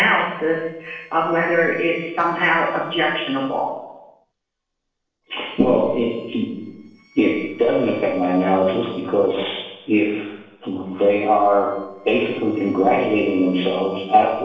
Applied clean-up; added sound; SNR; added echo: neural separator model SepFormer DNS4.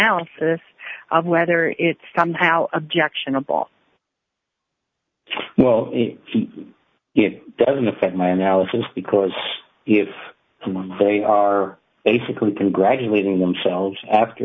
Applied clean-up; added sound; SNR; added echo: none; none; none; none.